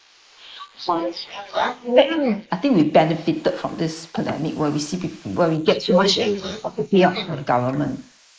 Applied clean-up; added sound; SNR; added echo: neural mask model Resemble Enhance denoiser.